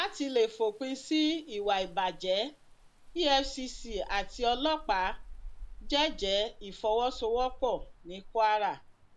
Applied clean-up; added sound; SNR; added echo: none; Rain; 13 dB; none.